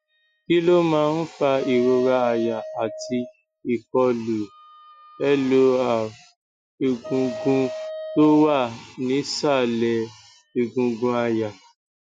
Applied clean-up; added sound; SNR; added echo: classical method Wiener filter.